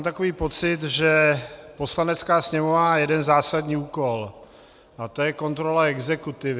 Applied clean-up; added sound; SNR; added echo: none; none; none; none.